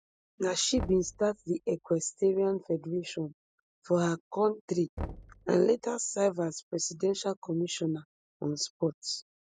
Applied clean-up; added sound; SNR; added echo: none; Knock; 15 dB; none.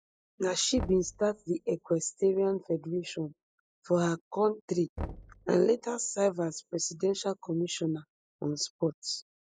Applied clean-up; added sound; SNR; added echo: classical method log-MMSE.